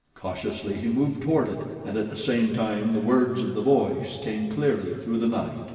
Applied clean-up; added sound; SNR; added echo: none; none; none; reverberation time 2.3 s.